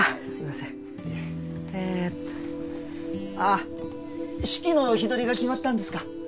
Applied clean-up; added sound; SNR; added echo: none; Rattle (instrument); -4 dB; none.